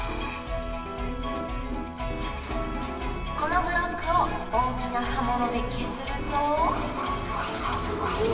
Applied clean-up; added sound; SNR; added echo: none; Piano; 12 dB; reverberation time 1.3 s.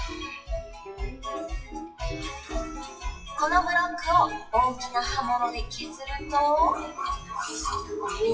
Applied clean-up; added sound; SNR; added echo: classical method WPE with log-MMSE.